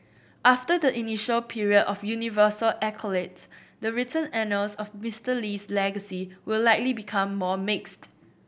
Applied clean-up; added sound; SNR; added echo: none; none; none; none.